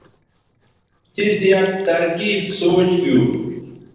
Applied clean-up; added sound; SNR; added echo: neural separator model SepFormer DNS4.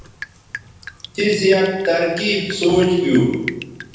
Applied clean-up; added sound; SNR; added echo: none; Drip; 16 dB; reverberation time 1.1 s.